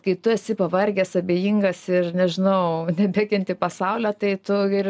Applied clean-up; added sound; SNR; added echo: none; none; none; none.